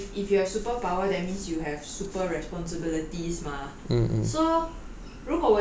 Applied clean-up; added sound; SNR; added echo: none; none; none; none.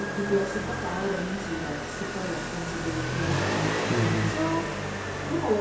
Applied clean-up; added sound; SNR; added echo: none; Motorcycle; 0 dB; reverberation time 0.7 s.